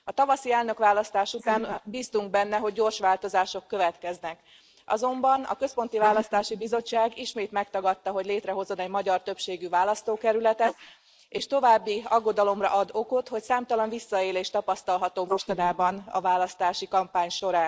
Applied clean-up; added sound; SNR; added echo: neural mask model Resemble Enhance denoiser.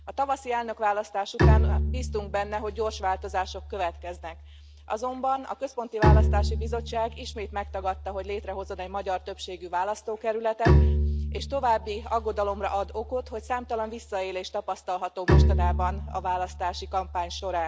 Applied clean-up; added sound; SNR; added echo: none; Bowed string instrument; -2 dB; none.